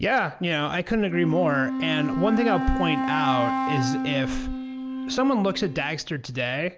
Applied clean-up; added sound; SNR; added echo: none; Wind instrument, woodwind instrument; 4 dB; none.